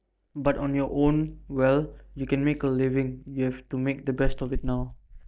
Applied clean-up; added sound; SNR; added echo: neural mask model DeepFilterNet 3.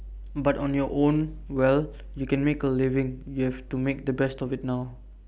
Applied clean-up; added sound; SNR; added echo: none; none; none; none.